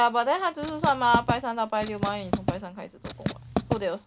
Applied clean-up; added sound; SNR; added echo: none; Writing; 4 dB; none.